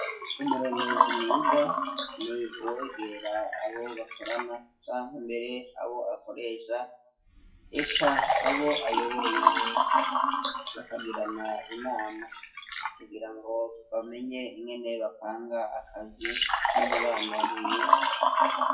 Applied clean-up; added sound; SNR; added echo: classical method WPE with log-MMSE.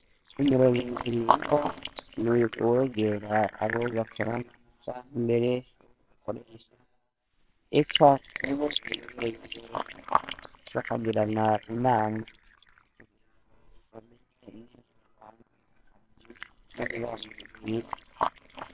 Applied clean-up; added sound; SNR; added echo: neural separator model SepFormer WHAMR!.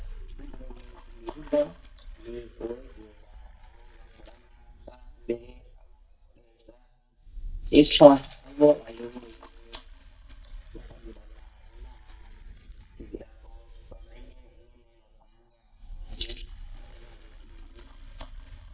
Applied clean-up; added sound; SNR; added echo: neural mask model DeepFilterNet 3.